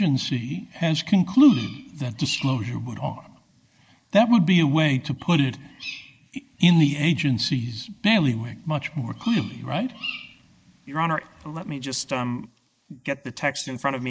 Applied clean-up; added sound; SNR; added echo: neural mask model Resemble Enhance denoiser.